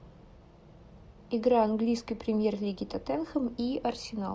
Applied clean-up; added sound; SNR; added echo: none; none; none; none.